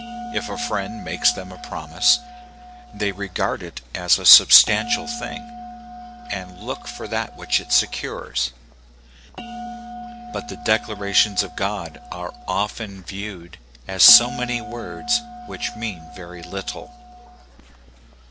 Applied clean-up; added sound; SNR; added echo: none; Bell; 13 dB; none.